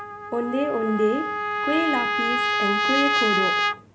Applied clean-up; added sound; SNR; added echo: none; Trumpet; -2 dB; none.